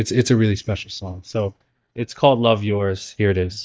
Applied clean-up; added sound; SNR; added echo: neural mask model DeepFilterNet 3.